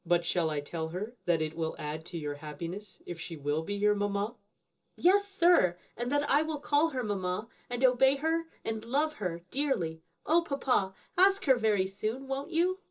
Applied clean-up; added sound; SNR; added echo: none; none; none; reverberation time 0.2 s.